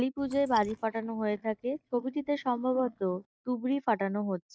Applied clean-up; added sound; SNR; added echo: neural mask model DeepFilterNet 3.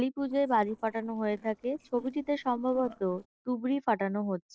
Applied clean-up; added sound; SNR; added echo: neural separator model SepFormer DNS4.